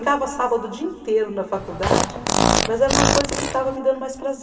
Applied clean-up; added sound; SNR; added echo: none; Fart; -3 dB; reverberation time 2.2 s.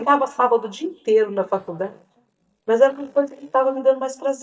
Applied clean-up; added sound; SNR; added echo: neural mask model DeepFilterNet 3.